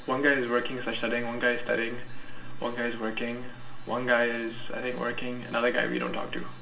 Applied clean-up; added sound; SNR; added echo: none; none; none; reverberation time 0.2 s.